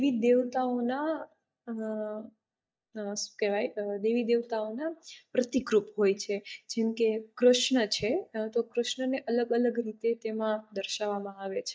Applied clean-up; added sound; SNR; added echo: neural mask model DeepFilterNet 3.